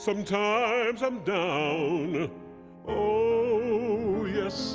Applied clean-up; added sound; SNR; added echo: none; none; none; none.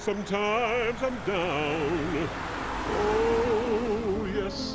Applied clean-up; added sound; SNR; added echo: none; Engine / Car; 6 dB; none.